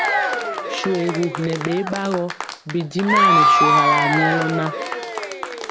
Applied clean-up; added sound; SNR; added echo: none; Applause / Crowd / Cheering; -4 dB; none.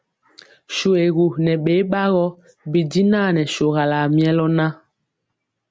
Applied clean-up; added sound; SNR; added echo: none; none; none; none.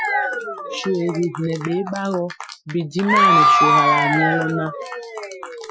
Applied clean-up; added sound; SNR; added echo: classical method Wiener filter.